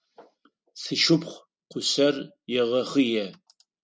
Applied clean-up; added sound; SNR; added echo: none; none; none; none.